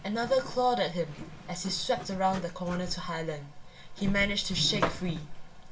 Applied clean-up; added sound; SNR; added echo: none; Zipper (clothing); 7 dB; reverberation time 0.2 s.